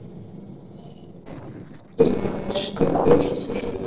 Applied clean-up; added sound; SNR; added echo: neural separator model SepFormer DNS4.